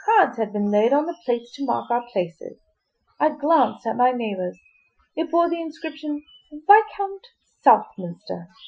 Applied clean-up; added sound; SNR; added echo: classical method Wiener filter.